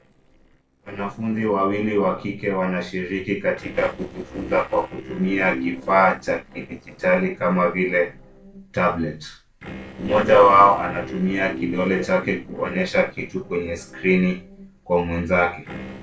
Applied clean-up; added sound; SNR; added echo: neural separator model SepFormer DNS4.